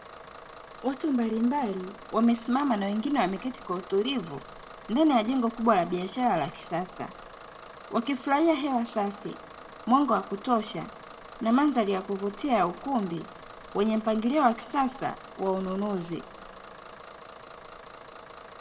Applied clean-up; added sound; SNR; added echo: none; Bus / Engine; 17 dB; reverberation time 2.2 s.